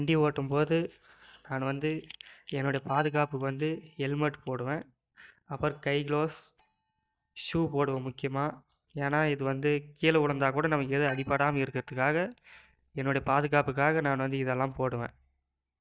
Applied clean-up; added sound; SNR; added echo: neural mask model DeepFilterNet 3.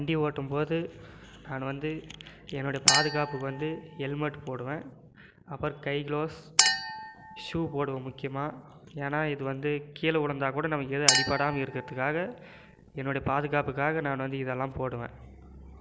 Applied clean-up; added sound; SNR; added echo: none; Chink, clink; -1 dB; none.